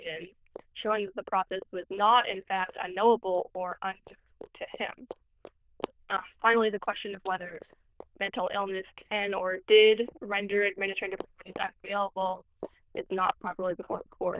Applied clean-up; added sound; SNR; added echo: neural diffusion model UNIVERSE++.